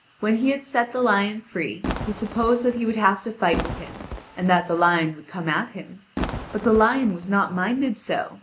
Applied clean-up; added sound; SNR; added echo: none; Fireworks; 9 dB; none.